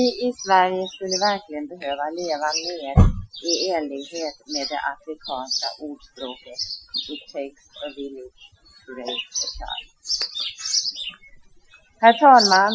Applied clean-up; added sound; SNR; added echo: classical method Wiener filter.